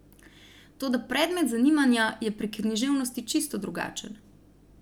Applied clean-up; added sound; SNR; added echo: none; none; none; none.